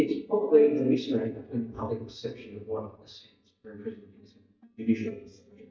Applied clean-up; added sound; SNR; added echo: neural mask model DeepFilterNet 3.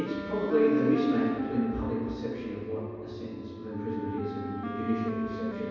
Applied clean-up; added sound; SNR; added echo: none; Wind instrument, woodwind instrument; 8 dB; reverberation time 2.2 s.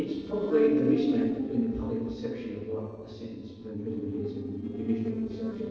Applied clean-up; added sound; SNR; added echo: neural separator model SepFormer DNS4.